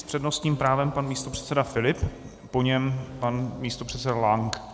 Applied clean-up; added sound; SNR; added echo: none; Electric guitar / Strum; 16 dB; none.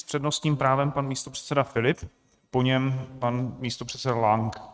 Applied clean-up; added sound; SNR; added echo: neural mask model RNNoise.